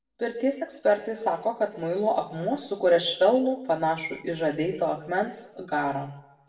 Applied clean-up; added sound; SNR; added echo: none; none; none; reverberation time 0.6 s.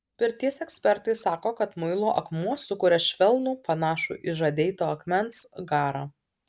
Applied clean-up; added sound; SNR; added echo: none; none; none; none.